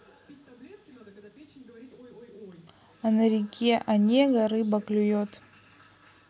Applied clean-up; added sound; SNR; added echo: none; none; none; none.